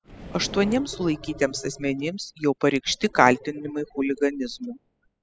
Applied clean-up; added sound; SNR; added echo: classical method spectral subtraction.